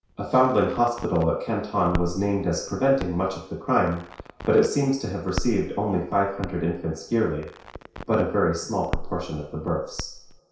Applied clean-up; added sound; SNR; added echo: none; Crackle; 12 dB; reverberation time 0.6 s.